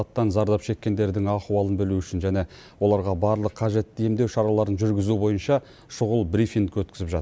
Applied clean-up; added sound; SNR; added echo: none; none; none; none.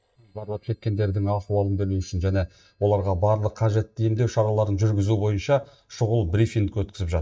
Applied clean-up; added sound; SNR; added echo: neural mask model DeepFilterNet 3.